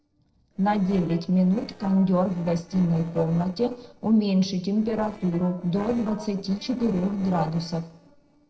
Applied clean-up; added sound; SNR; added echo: neural separator model SepFormer DNS4.